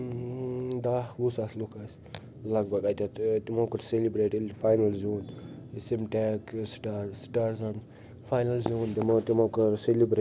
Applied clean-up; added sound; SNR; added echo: none; none; none; none.